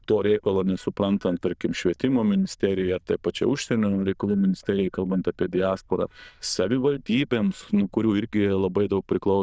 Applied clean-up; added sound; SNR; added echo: neural diffusion model UNIVERSE++.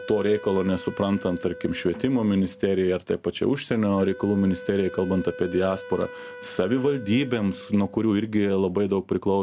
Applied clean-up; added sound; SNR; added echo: none; Wind instrument, woodwind instrument; 17 dB; none.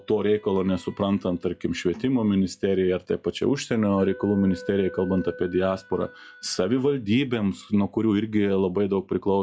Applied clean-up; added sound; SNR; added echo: classical method log-MMSE.